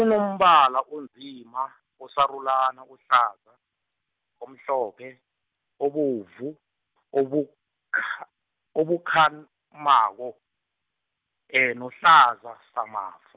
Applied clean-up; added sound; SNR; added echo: none; none; none; none.